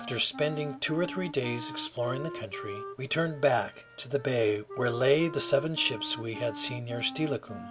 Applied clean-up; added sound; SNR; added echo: none; Wind instrument, woodwind instrument; 12 dB; none.